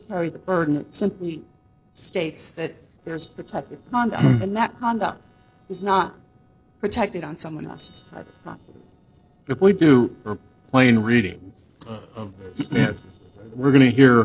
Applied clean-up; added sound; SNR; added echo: neural separator model SepFormer DNS4.